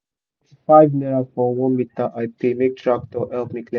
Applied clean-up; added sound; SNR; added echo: none; none; none; none.